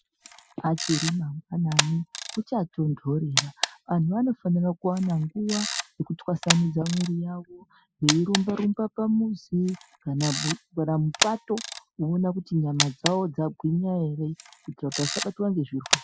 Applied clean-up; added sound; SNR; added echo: classical method spectral subtraction.